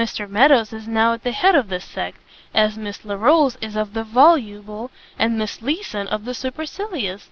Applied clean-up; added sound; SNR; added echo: none; none; none; none.